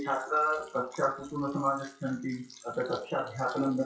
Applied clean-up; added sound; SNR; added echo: classical method WPE with log-MMSE.